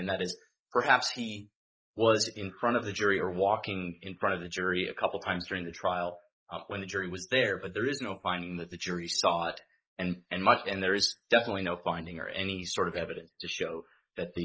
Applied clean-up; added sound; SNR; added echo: neural mask model Resemble Enhance denoiser.